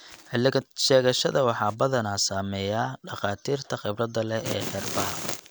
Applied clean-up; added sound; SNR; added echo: none; none; none; none.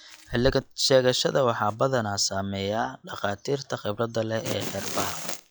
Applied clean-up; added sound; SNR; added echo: classical method log-MMSE.